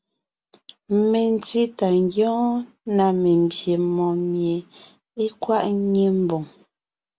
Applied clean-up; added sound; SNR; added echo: none; none; none; none.